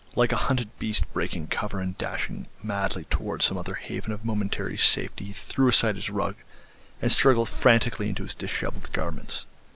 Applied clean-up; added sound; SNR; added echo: none; none; none; none.